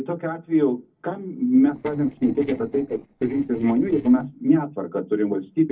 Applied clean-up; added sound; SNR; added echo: neural separator model SepFormer DNS4.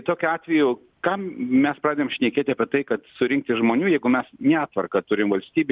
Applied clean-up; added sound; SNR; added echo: none; none; none; none.